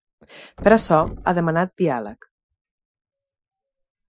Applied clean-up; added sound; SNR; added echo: classical method Wiener filter.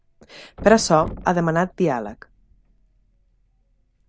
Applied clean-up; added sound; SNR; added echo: none; Thump, thud; 18 dB; none.